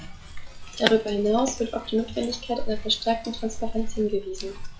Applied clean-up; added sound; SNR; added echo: classical method log-MMSE.